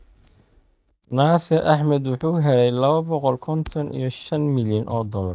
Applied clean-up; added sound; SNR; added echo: neural mask model DeepFilterNet 3.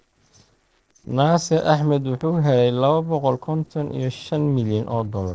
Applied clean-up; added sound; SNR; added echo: neural separator model SepFormer DNS4.